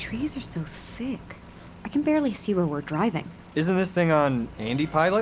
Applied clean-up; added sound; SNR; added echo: none; none; none; none.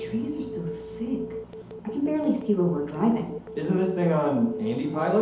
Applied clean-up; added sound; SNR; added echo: none; Telephone; 12 dB; reverberation time 2.2 s.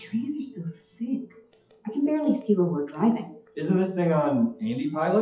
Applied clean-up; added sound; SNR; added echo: classical method WPE with log-MMSE.